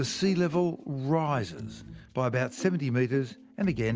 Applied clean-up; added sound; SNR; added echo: none; none; none; none.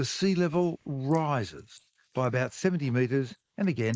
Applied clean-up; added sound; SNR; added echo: neural mask model Resemble Enhance denoiser.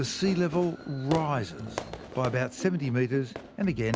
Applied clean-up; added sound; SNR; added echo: none; Fireworks; 12 dB; none.